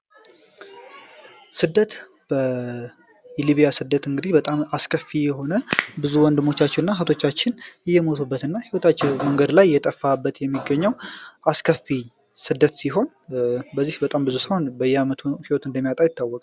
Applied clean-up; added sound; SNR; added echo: none; Crack / Crackle; 9 dB; none.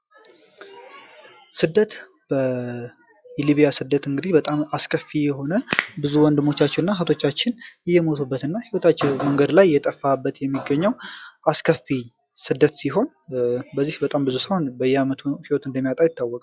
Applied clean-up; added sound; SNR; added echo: classical method log-MMSE.